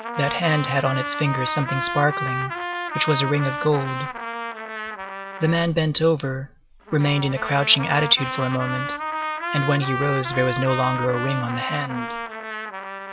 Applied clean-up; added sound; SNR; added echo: none; Trumpet; 6 dB; none.